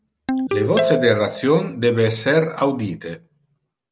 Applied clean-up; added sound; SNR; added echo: none; Ringtone; 7 dB; none.